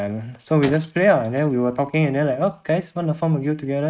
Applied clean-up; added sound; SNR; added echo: neural mask model RNNoise.